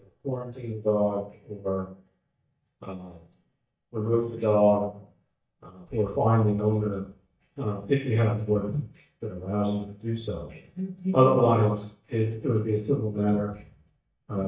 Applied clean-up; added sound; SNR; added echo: neural mask model DeepFilterNet 3.